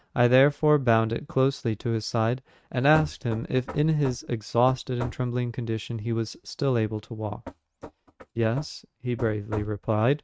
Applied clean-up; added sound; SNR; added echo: neural mask model RNNoise.